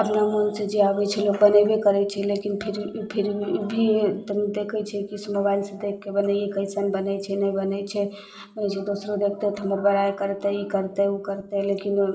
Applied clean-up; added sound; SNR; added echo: none; none; none; reverberation time 0.7 s.